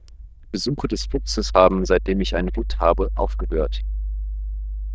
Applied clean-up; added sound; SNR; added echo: neural diffusion model UNIVERSE++.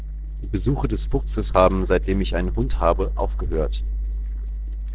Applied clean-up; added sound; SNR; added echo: neural separator model SepFormer DNS4.